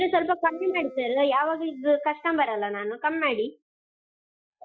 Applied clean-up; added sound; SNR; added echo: classical method Wiener filter.